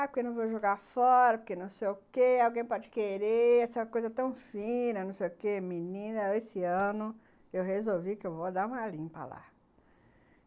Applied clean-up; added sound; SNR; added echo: none; none; none; none.